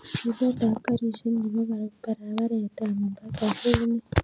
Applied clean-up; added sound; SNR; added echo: none; none; none; none.